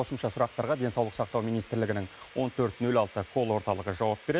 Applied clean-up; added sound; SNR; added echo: none; Sawing; 16 dB; none.